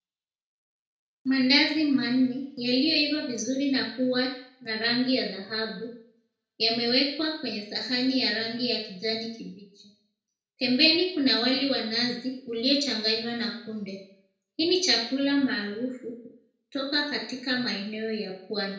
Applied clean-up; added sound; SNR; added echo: none; none; none; reverberation time 0.5 s.